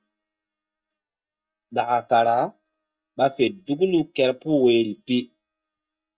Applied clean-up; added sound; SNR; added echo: neural mask model DeepFilterNet 3.